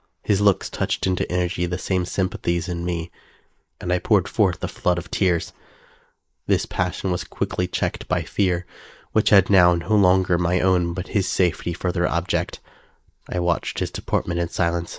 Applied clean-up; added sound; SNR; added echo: neural mask model Resemble Enhance denoiser.